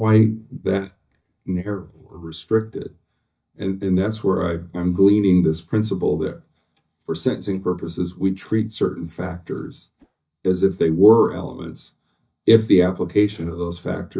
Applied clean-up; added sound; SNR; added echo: neural mask model DeepFilterNet 3.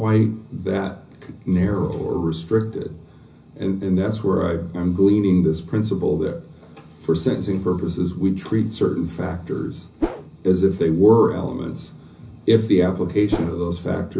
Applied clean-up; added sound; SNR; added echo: none; Whoosh, swoosh, swish; 5 dB; reverberation time 0.5 s.